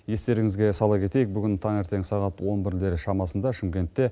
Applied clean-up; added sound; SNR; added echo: none; none; none; none.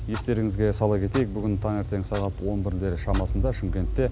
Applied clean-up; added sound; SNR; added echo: none; Clock; 4 dB; none.